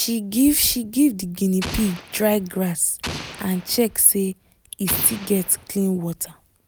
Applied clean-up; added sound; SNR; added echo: none; Explosion; 13 dB; none.